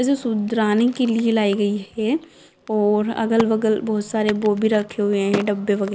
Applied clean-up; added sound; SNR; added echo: none; Crack; 17 dB; none.